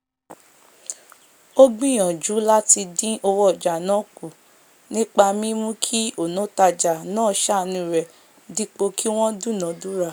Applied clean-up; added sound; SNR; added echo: none; none; none; none.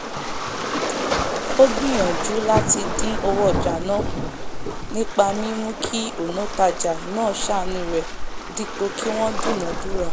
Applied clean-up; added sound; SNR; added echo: none; Waves, surf; 1 dB; none.